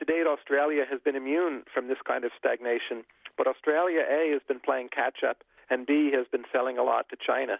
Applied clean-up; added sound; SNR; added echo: none; none; none; none.